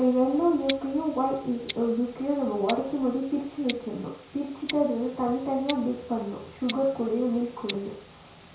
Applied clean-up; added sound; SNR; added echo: none; Tick-tock; 16 dB; reverberation time 0.6 s.